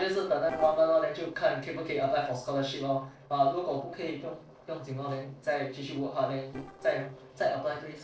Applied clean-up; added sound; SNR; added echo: neural separator model SepFormer DNS4.